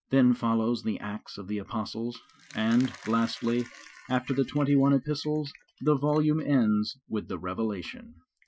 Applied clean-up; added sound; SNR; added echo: classical method Wiener filter.